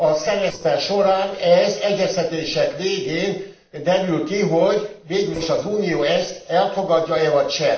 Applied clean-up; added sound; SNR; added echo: neural separator model SepFormer DNS4.